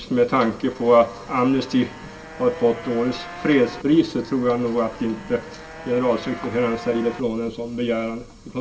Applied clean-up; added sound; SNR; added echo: none; Motorcycle; 16 dB; reverberation time 0.2 s.